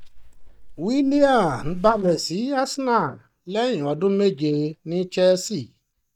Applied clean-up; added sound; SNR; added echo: neural mask model DeepFilterNet 3.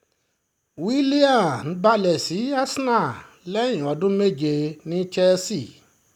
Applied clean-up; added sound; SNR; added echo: none; none; none; none.